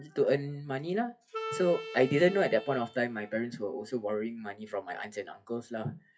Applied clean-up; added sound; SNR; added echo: classical method WPE with log-MMSE.